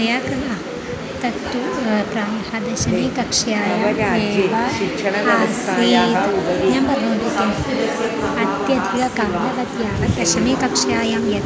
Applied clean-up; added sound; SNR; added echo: none; none; none; none.